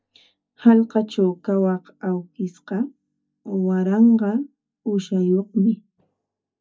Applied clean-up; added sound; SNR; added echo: neural mask model DeepFilterNet 3.